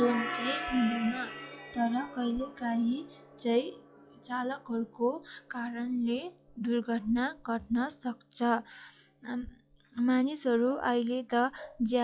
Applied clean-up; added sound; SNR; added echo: classical method log-MMSE.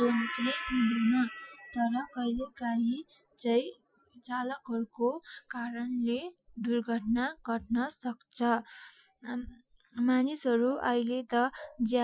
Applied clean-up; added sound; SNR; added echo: classical method Wiener filter.